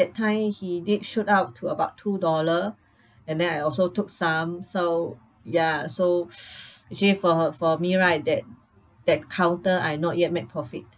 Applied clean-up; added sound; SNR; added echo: none; none; none; none.